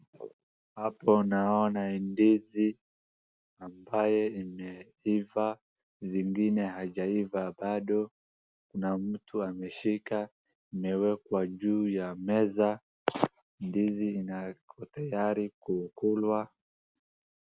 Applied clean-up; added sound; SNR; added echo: none; none; none; none.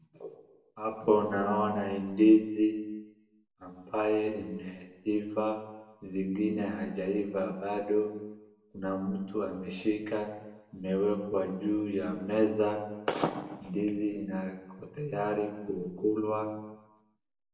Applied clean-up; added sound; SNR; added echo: none; none; none; reverberation time 1.0 s.